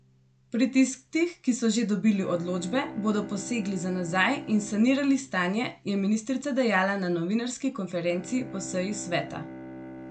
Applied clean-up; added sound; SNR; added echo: none; Bowed string instrument; 16 dB; none.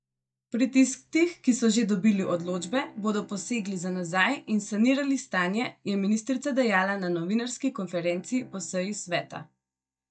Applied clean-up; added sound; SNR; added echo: neural mask model DeepFilterNet 3.